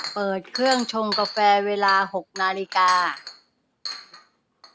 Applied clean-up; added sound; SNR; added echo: none; Chink, clink; 12 dB; none.